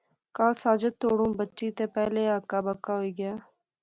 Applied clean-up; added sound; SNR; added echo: none; none; none; none.